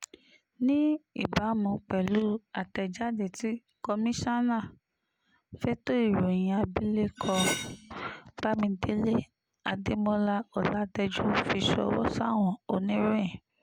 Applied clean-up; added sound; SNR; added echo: none; Cutlery, silverware; 6 dB; none.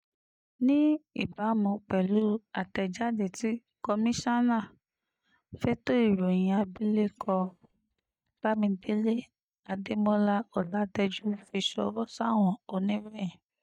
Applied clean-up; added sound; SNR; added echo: neural mask model DeepFilterNet 3.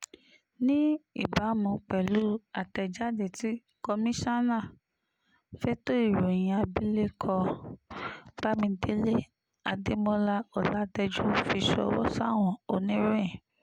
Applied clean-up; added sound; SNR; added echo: none; none; none; none.